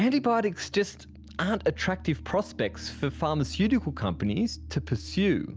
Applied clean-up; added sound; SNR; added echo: none; none; none; none.